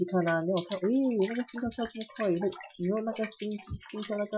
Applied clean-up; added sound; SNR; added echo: classical method Wiener filter.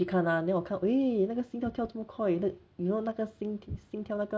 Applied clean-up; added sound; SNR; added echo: none; none; none; none.